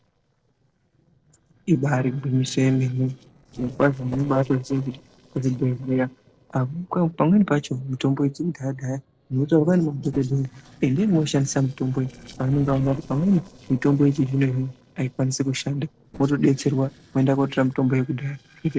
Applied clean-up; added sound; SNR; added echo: neural separator model SepFormer DNS4.